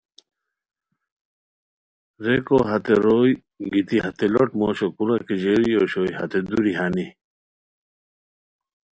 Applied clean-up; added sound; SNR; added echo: none; none; none; none.